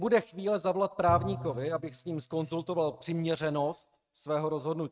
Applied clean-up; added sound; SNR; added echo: neural mask model RNNoise.